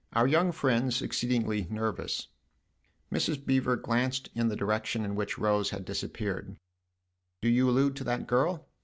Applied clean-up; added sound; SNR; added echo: none; none; none; none.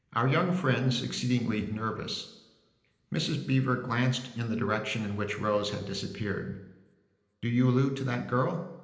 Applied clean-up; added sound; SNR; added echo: none; none; none; reverberation time 0.9 s.